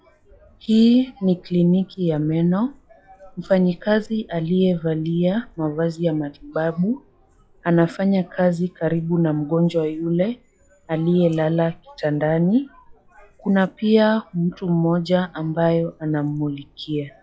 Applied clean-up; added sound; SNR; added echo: classical method log-MMSE.